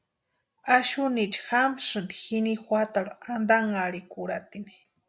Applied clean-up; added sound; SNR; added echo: none; none; none; none.